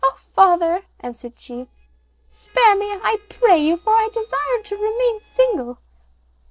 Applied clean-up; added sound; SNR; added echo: neural separator model SepFormer DNS4.